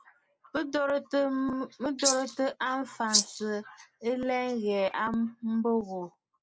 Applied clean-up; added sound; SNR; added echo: neural mask model Resemble Enhance denoiser.